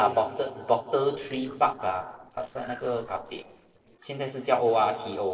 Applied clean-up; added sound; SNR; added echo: neural separator model SepFormer DNS4.